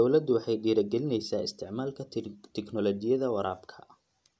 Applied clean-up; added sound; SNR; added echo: none; none; none; none.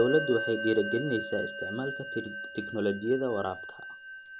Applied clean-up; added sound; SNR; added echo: none; Musical instrument; 7 dB; none.